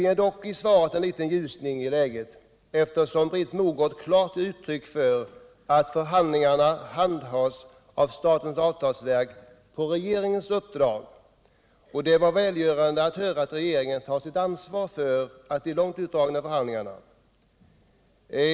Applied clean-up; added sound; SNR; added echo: none; none; none; none.